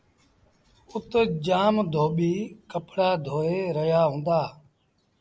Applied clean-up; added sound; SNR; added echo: none; none; none; none.